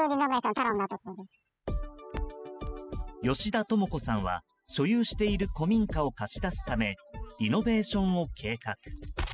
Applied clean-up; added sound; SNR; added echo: classical method spectral subtraction.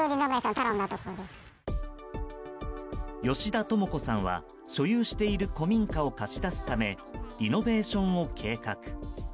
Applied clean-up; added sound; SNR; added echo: none; none; none; none.